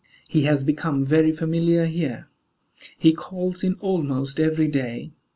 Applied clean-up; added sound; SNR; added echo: none; none; none; none.